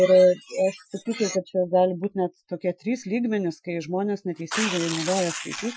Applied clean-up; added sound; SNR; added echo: classical method Wiener filter.